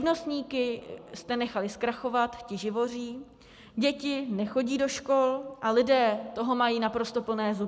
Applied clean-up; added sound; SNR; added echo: none; none; none; none.